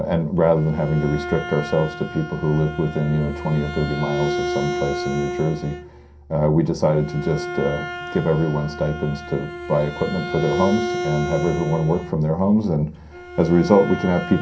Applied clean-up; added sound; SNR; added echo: none; Bowed string instrument; 8 dB; reverberation time 0.3 s.